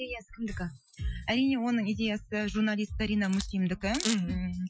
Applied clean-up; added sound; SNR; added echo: classical method Wiener filter.